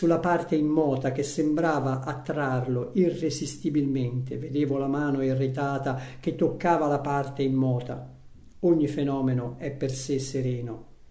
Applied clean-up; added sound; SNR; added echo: none; none; none; none.